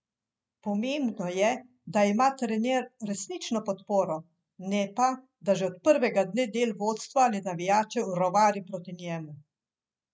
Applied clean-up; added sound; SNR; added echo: none; none; none; none.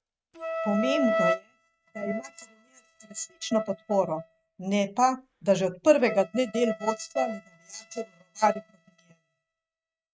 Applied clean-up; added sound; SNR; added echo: neural mask model RNNoise.